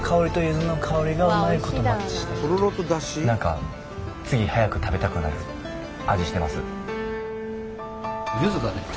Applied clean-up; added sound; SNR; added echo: none; none; none; none.